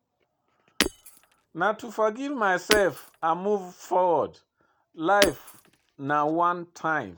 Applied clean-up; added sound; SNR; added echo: none; Shatter; 6 dB; none.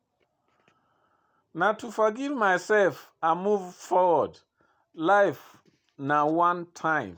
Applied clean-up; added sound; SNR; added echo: none; none; none; none.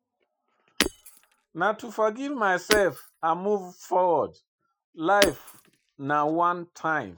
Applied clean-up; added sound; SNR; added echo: classical method Wiener filter.